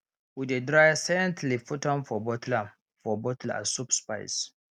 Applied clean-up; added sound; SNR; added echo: none; none; none; none.